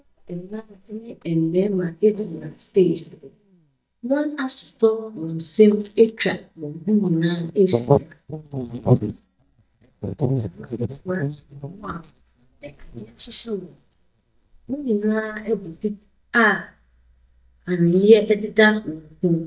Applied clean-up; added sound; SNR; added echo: neural mask model DeepFilterNet 3.